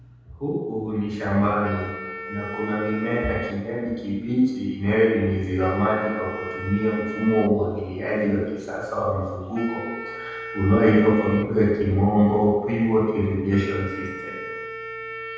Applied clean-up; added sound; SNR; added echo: none; Wind instrument, woodwind instrument; 14 dB; reverberation time 1.2 s.